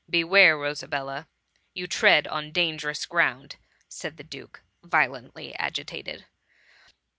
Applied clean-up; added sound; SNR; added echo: none; none; none; none.